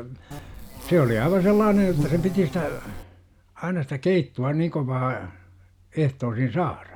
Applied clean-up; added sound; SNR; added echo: none; Insect; 8 dB; none.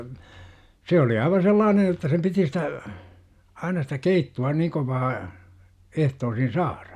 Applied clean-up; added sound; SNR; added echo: none; none; none; none.